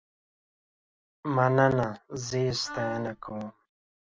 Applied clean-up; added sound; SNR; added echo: none; Wind instrument, woodwind instrument; 13 dB; none.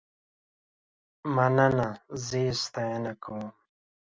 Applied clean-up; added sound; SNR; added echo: none; none; none; none.